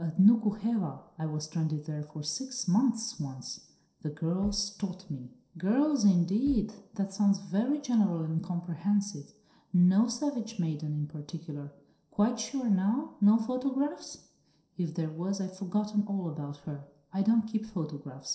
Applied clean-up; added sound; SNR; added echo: neural separator model SepFormer DNS4.